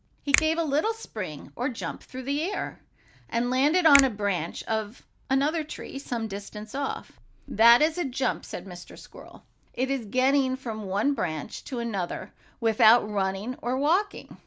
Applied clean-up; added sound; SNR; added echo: none; Finger snapping; 6 dB; none.